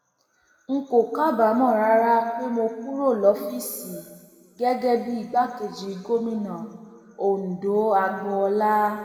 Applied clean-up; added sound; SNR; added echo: none; none; none; reverberation time 1.8 s.